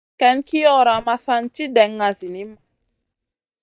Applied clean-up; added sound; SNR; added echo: neural mask model DeepFilterNet 3.